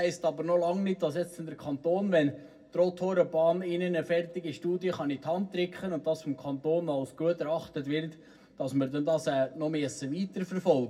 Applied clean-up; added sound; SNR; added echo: none; none; none; reverberation time 0.4 s.